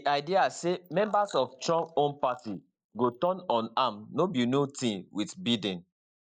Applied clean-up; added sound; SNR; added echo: neural mask model Resemble Enhance denoiser.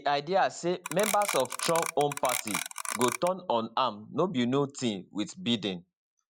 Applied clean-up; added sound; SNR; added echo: none; Clock; 5 dB; none.